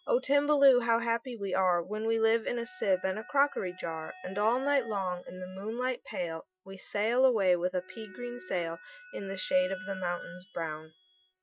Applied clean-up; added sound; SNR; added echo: classical method Wiener filter.